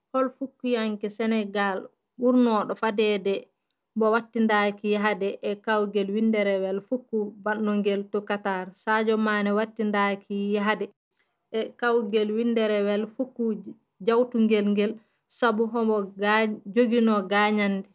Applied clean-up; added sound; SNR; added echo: none; none; none; none.